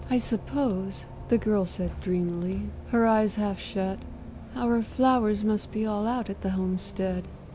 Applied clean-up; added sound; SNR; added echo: none; Bus; 13 dB; none.